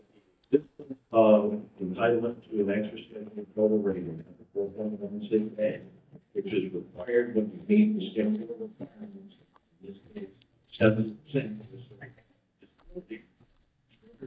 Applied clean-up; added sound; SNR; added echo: neural mask model DeepFilterNet 3.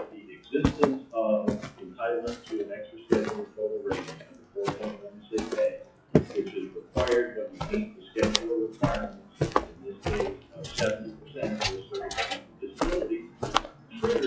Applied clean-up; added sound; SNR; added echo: classical method WPE with log-MMSE.